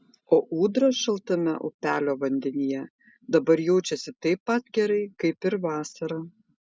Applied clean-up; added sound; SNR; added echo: none; none; none; none.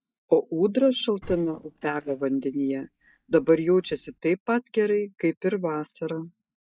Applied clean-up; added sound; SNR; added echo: neural mask model DeepFilterNet 3.